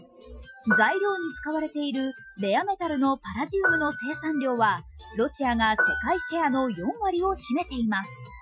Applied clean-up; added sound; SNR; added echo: classical method Wiener filter.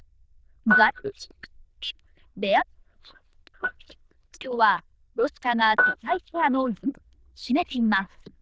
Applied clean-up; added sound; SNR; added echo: neural diffusion model UNIVERSE++.